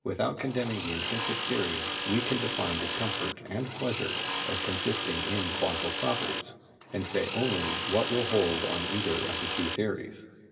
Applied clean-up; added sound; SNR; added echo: none; Tools; 2 dB; reverberation time 1.6 s.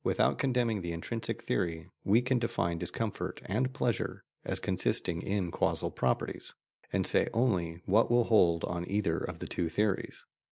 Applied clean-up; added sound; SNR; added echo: none; none; none; none.